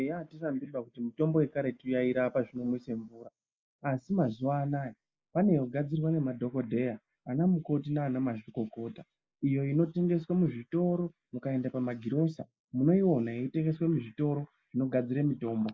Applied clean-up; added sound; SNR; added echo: neural mask model Resemble Enhance denoiser.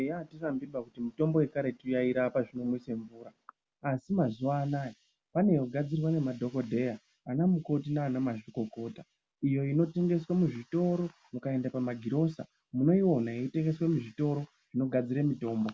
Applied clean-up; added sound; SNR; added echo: none; none; none; none.